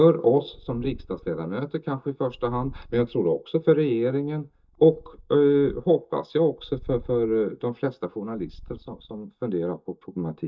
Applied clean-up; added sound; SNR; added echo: neural mask model DeepFilterNet 3.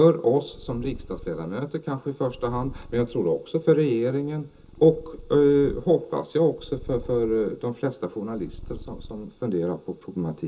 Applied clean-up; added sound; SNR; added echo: none; Purr; 18 dB; reverberation time 0.2 s.